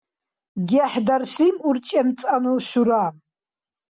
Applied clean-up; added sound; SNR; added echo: none; none; none; none.